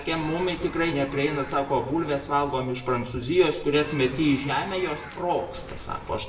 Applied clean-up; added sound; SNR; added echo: none; Human group actions; 15 dB; reverberation time 0.7 s.